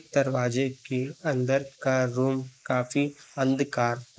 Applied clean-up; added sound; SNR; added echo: neural mask model Resemble Enhance denoiser.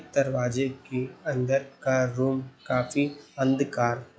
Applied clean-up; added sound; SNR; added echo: classical method log-MMSE.